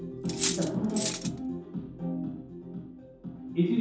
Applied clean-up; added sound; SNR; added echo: none; Cutlery, silverware; 3 dB; reverberation time 0.8 s.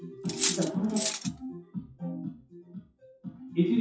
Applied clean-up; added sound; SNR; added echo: classical method WPE with log-MMSE.